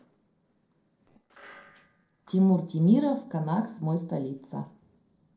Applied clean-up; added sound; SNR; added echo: neural separator model SepFormer DNS4.